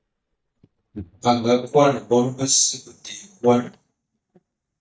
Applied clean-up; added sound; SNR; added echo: neural mask model DeepFilterNet 3.